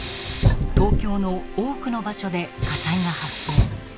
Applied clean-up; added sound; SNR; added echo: none; Sink (filling or washing) + Knock / Wood; -4 dB; none.